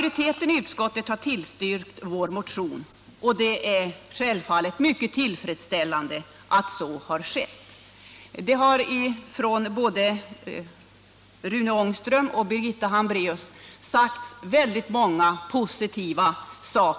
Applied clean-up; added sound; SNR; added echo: none; none; none; none.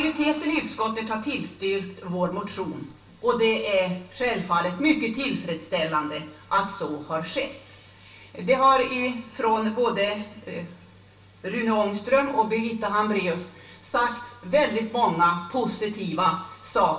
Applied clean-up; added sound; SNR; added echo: none; none; none; reverberation time 0.3 s.